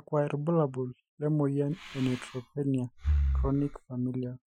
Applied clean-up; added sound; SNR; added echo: classical method Wiener filter.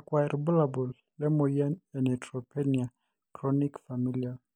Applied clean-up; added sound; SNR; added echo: none; none; none; none.